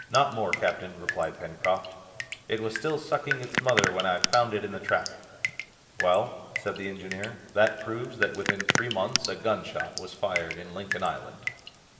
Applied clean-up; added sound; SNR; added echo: none; Drip; 4 dB; reverberation time 1.7 s.